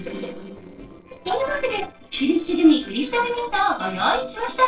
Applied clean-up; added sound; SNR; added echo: neural separator model SepFormer DNS4.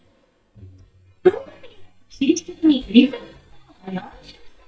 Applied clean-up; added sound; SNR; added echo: neural mask model DeepFilterNet 3.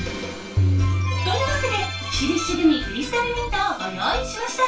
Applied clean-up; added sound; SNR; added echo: none; Tabla; 2 dB; reverberation time 0.2 s.